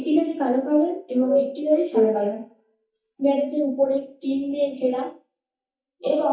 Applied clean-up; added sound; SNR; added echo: neural mask model DeepFilterNet 3.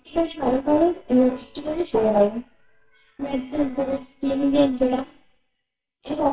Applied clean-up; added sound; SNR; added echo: neural separator model SepFormer WHAMR!.